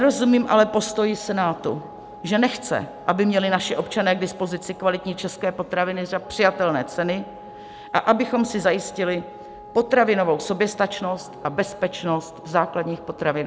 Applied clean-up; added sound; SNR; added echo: none; Wind instrument, woodwind instrument; 19 dB; none.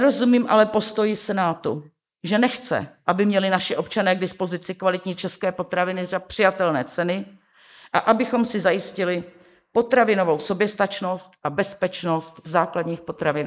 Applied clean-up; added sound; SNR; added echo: neural mask model Resemble Enhance denoiser.